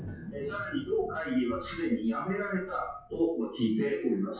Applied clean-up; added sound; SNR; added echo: classical method WPE with log-MMSE.